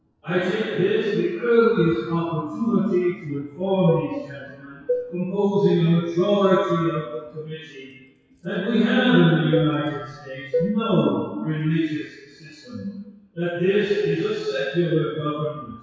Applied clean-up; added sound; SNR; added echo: classical method WPE with log-MMSE.